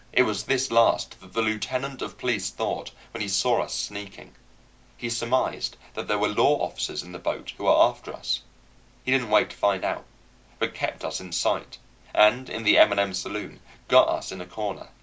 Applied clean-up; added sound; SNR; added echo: none; none; none; none.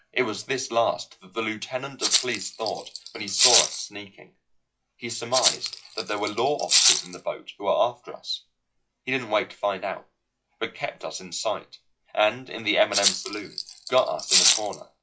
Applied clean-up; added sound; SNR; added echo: classical method log-MMSE.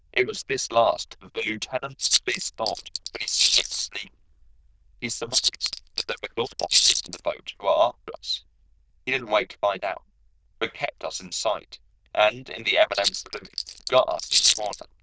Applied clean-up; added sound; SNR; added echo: neural diffusion model UNIVERSE++.